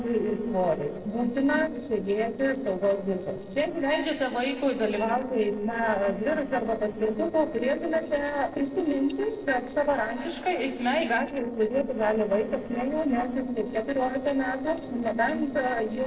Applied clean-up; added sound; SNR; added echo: neural separator model SepFormer DNS4.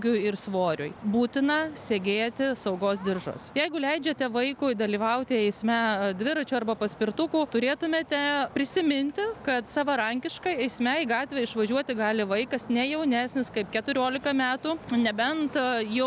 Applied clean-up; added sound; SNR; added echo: none; none; none; none.